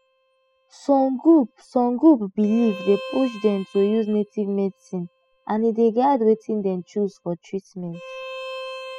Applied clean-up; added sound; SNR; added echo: classical method spectral subtraction.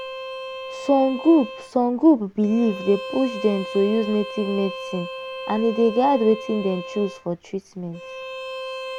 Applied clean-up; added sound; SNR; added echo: none; Bowed string instrument; 11 dB; none.